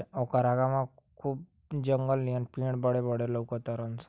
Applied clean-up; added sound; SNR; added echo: none; none; none; none.